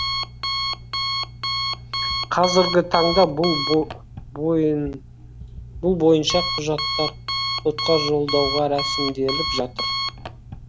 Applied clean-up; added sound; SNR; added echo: none; Alarm; 4 dB; none.